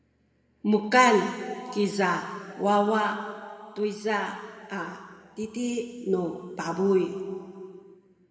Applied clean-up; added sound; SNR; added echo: none; none; none; reverberation time 2.0 s.